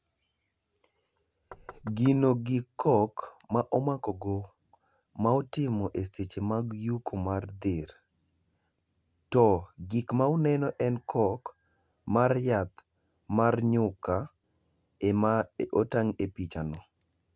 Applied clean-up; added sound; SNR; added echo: none; Knock; 20 dB; none.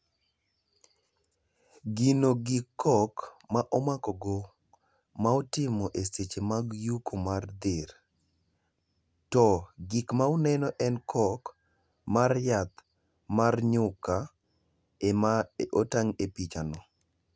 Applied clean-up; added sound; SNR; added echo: none; none; none; none.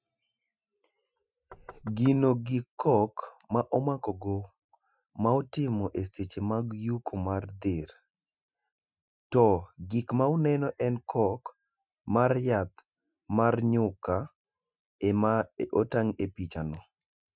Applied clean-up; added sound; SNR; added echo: classical method Wiener filter.